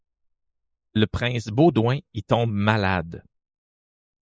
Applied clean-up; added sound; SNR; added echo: neural mask model Resemble Enhance denoiser.